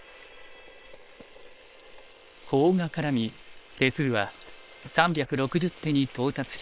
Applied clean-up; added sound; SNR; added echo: neural separator model SepFormer WHAM!.